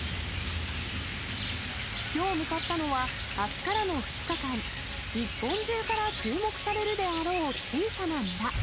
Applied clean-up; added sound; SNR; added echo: none; Rain; 4 dB; none.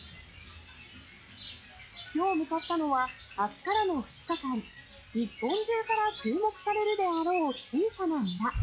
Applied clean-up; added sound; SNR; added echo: classical method log-MMSE.